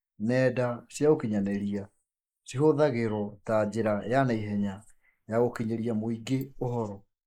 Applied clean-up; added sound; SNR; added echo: neural mask model Resemble Enhance denoiser.